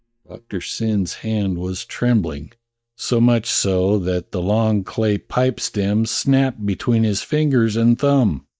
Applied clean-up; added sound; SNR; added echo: neural mask model DeepFilterNet 3.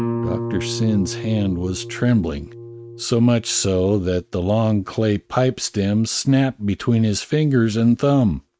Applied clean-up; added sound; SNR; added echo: neural mask model RNNoise.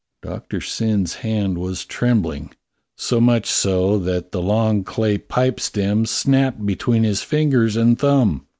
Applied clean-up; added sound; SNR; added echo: none; none; none; none.